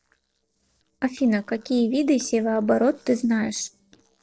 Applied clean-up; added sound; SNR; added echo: neural separator model SepFormer DNS4.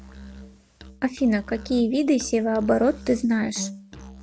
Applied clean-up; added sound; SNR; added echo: none; Musical instrument; 17 dB; none.